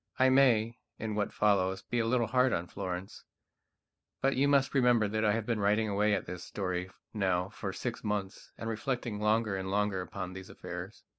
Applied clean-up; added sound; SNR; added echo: none; none; none; none.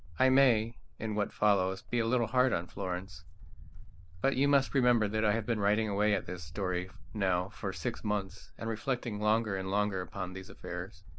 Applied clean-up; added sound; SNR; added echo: none; Walk, footsteps; 11 dB; none.